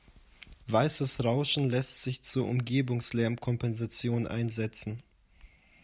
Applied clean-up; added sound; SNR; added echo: none; none; none; none.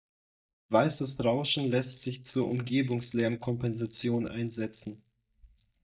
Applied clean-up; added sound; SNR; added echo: neural mask model DeepFilterNet 3.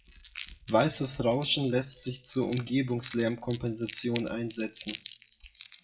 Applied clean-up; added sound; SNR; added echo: classical method WPE with log-MMSE.